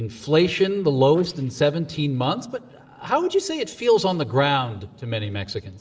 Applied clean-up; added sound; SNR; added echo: neural separator model SepFormer DNS4.